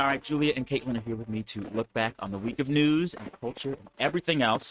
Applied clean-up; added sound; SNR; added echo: neural mask model RNNoise.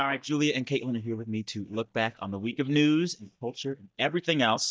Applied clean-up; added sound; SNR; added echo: neural mask model DeepFilterNet 3.